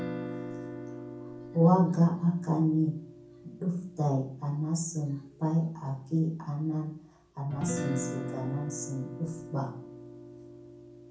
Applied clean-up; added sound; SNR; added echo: none; Guitar; 10 dB; reverberation time 0.6 s.